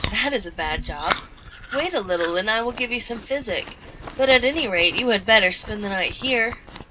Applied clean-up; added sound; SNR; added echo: none; Chewing, mastication; 11 dB; reverberation time 0.2 s.